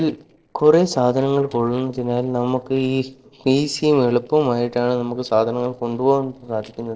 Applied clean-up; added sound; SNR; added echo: neural separator model SepFormer DNS4.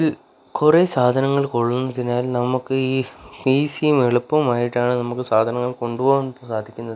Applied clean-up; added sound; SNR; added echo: none; none; none; none.